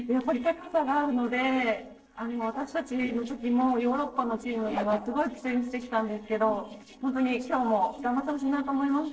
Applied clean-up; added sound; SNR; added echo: neural separator model SepFormer DNS4.